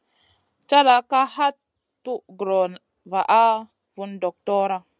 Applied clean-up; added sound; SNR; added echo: none; none; none; none.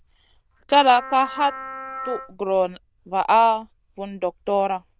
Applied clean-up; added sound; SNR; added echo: neural diffusion model UNIVERSE++.